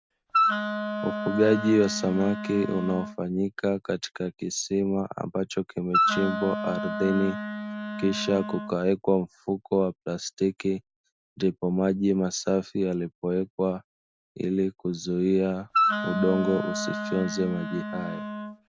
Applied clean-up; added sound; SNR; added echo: none; Wind instrument, woodwind instrument; 2 dB; none.